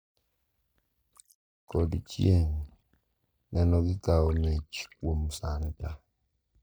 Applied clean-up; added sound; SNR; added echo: neural mask model DeepFilterNet 3.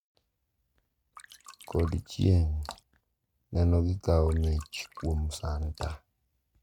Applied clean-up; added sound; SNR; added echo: neural mask model RNNoise.